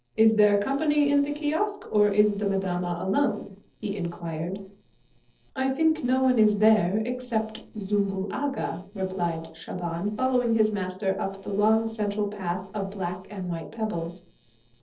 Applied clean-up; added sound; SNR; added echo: neural separator model SepFormer DNS4.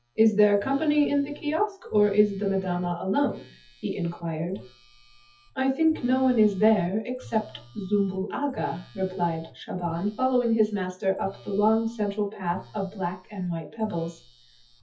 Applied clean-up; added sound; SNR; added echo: classical method WPE with log-MMSE.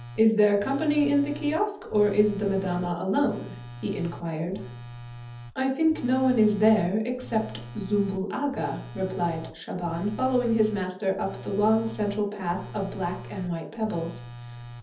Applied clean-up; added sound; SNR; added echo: none; Telephone; 15 dB; reverberation time 0.7 s.